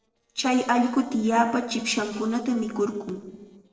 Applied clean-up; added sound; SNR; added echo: neural separator model SepFormer DNS4.